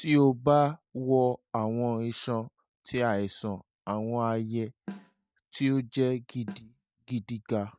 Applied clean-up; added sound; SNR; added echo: neural mask model DeepFilterNet 3.